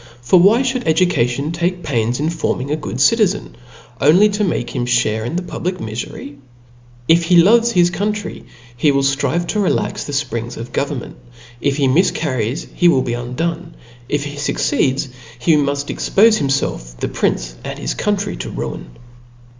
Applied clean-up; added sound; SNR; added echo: none; none; none; none.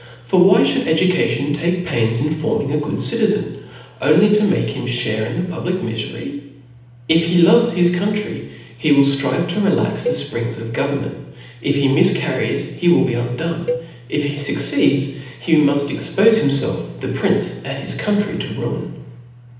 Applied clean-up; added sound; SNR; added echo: none; Cowbell; 12 dB; reverberation time 0.9 s.